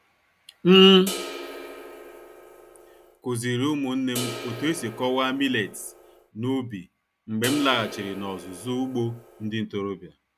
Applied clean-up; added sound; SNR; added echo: none; Crash cymbal; 12 dB; none.